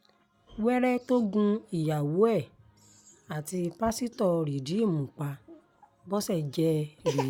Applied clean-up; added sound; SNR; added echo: none; none; none; none.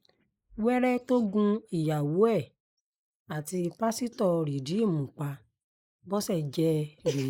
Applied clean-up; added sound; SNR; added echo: neural mask model Resemble Enhance denoiser.